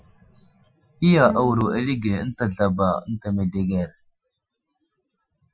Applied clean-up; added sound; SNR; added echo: classical method Wiener filter.